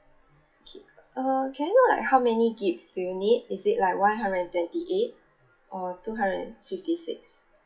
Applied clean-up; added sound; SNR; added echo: classical method WPE with log-MMSE.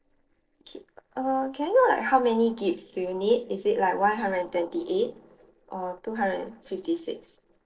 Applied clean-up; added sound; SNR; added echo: neural separator model SepFormer DNS4.